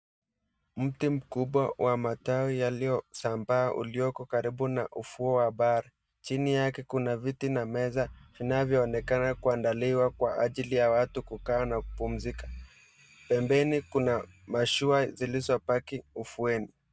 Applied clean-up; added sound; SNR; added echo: none; none; none; none.